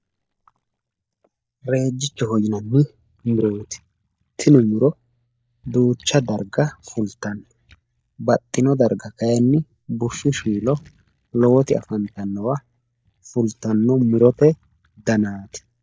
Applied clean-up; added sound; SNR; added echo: neural mask model DeepFilterNet 3.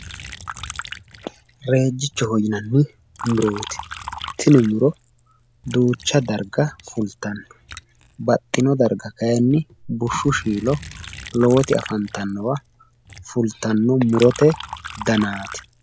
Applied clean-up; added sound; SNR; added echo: none; Liquid; 16 dB; none.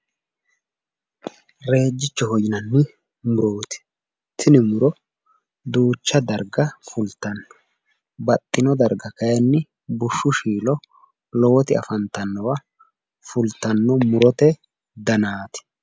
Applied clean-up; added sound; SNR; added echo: none; none; none; none.